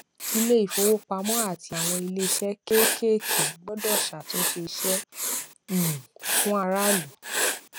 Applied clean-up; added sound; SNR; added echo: none; Writing; 1 dB; none.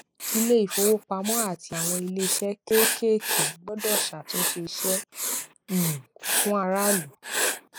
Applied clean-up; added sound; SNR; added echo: neural mask model Resemble Enhance denoiser.